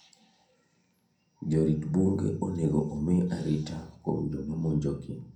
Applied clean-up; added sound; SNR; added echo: none; none; none; reverberation time 0.6 s.